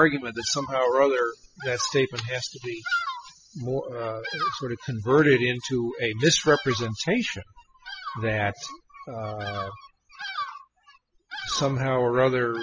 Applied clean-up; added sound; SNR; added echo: classical method spectral subtraction.